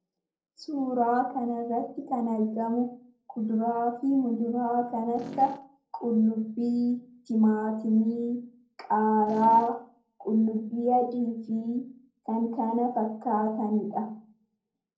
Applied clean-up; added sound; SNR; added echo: neural separator model SepFormer DNS4.